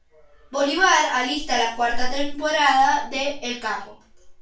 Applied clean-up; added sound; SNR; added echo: none; none; none; reverberation time 0.3 s.